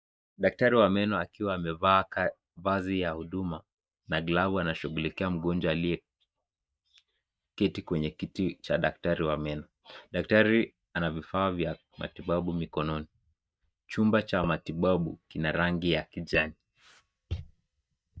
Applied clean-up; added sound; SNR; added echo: neural mask model DeepFilterNet 3.